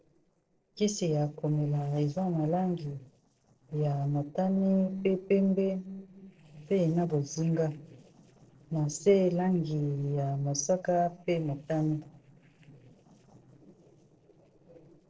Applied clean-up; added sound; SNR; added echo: neural separator model SepFormer DNS4.